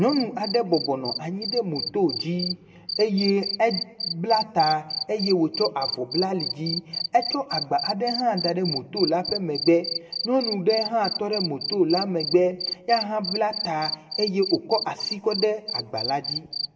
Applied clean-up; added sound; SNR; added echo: none; Cricket; 7 dB; reverberation time 0.8 s.